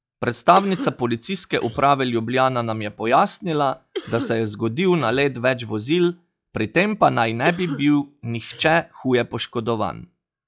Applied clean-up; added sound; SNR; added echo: classical method log-MMSE.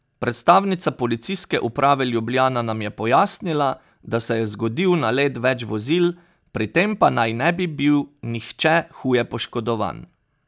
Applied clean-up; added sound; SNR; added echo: none; none; none; none.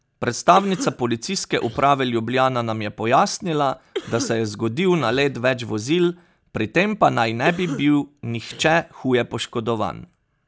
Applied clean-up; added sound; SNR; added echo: none; Cough; 14 dB; none.